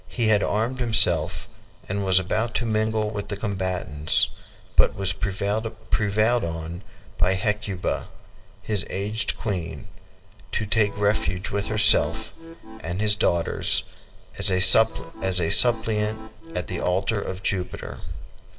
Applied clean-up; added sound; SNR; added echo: none; Accordion; 17 dB; reverberation time 0.9 s.